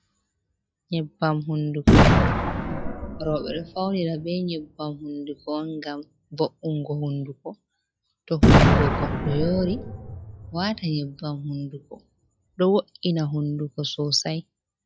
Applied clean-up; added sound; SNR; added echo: classical method log-MMSE.